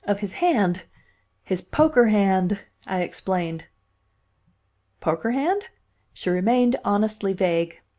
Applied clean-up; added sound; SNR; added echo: none; none; none; none.